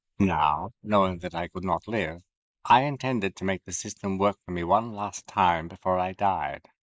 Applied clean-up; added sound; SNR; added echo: neural mask model Resemble Enhance denoiser.